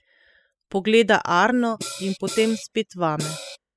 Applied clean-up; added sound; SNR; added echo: classical method spectral subtraction.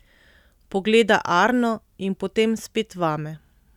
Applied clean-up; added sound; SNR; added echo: none; none; none; none.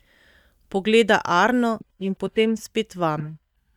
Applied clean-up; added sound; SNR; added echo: neural mask model DeepFilterNet 3.